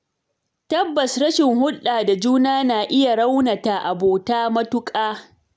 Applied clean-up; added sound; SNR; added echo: none; none; none; none.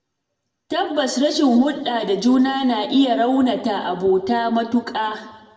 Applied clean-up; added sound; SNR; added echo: none; none; none; reverberation time 1.1 s.